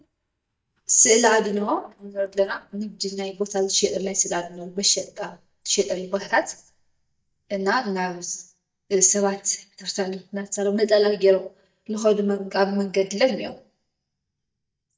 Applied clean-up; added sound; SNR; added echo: neural mask model DeepFilterNet 3.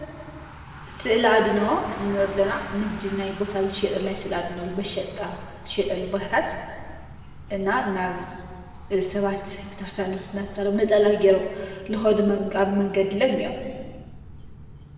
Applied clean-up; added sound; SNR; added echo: none; Bicycle; 16 dB; reverberation time 1.5 s.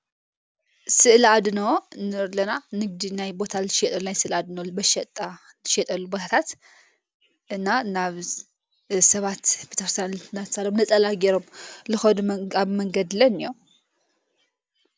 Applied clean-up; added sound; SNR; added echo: none; none; none; none.